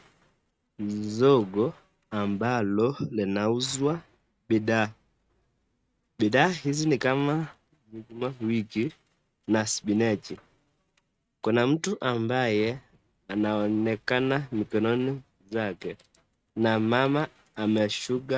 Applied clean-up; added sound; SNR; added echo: neural mask model RNNoise.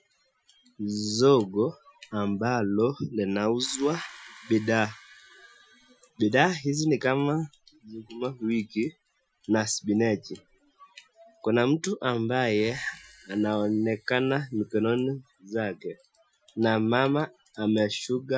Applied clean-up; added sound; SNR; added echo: classical method Wiener filter.